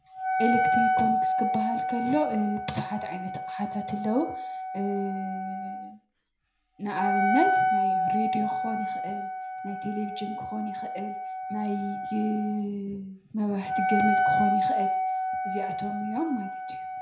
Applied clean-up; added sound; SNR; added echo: none; Wind instrument, woodwind instrument; -3 dB; reverberation time 0.4 s.